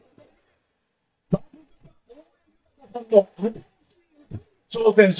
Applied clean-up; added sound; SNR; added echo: neural mask model DeepFilterNet 3.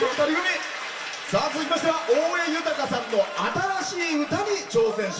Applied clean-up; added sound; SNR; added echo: none; Applause / Crowd; 14 dB; reverberation time 0.2 s.